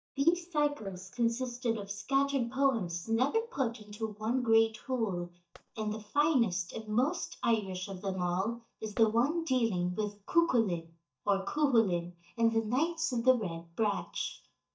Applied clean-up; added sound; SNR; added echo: neural mask model DeepFilterNet 3.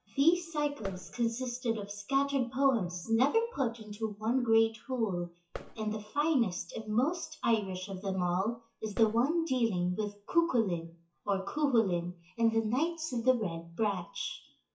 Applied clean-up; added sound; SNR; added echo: classical method WPE with log-MMSE.